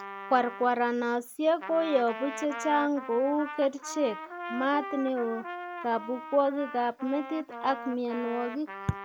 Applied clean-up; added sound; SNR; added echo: none; Trumpet; 11 dB; none.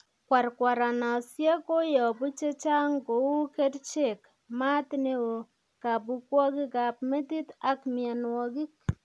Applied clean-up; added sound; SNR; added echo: none; none; none; none.